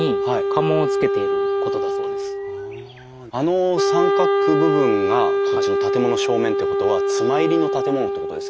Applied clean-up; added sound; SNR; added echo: none; Wind instrument, woodwind instrument; -3 dB; none.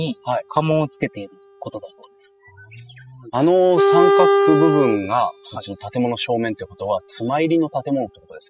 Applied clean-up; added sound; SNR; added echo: classical method spectral subtraction.